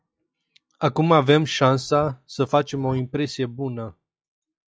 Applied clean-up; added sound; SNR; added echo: classical method log-MMSE.